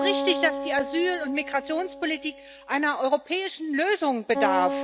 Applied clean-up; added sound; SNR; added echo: none; Acoustic guitar; 6 dB; none.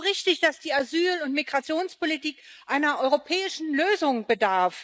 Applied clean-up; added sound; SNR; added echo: neural mask model Resemble Enhance denoiser.